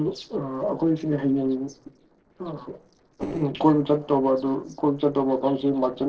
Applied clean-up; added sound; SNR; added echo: neural separator model SepFormer DNS4.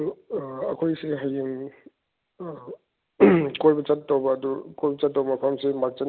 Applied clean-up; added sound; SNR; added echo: none; none; none; none.